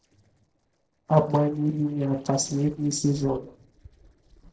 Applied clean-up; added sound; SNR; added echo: neural separator model SepFormer DNS4.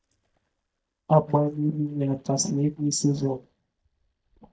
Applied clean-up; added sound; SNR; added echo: neural mask model DeepFilterNet 3.